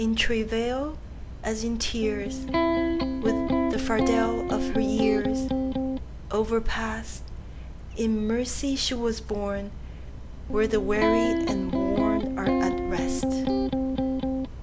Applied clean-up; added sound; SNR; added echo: none; Electric guitar; -3 dB; none.